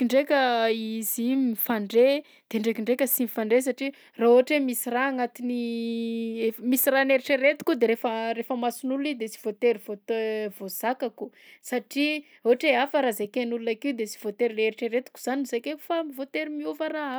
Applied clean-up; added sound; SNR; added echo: none; none; none; none.